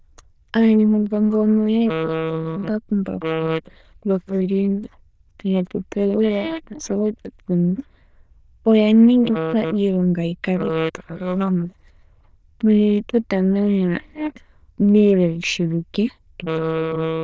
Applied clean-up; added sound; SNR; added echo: neural diffusion model UNIVERSE++.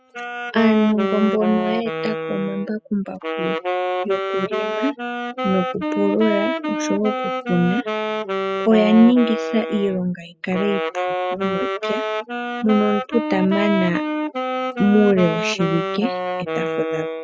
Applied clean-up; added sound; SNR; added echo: classical method spectral subtraction.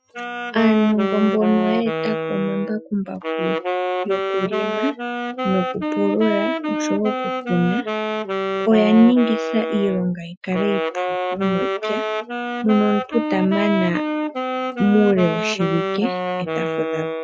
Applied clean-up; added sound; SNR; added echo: classical method Wiener filter.